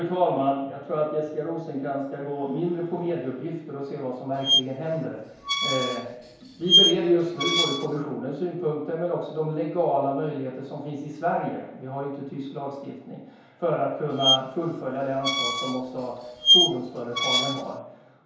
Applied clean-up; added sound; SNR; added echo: none; Squeak; -3 dB; reverberation time 1.0 s.